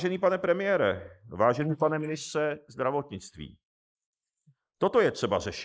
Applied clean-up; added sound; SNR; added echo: neural mask model Resemble Enhance denoiser.